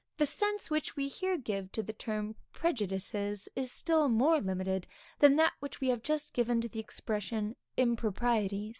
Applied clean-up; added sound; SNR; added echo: none; none; none; none.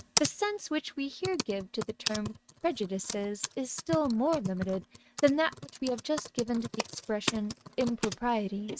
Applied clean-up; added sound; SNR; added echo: neural mask model RNNoise.